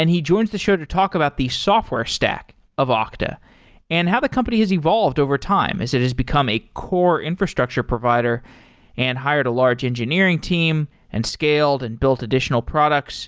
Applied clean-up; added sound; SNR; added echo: none; none; none; none.